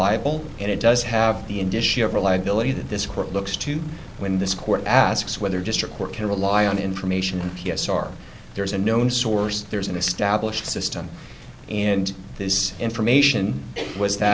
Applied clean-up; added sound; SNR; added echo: none; Engine; 17 dB; none.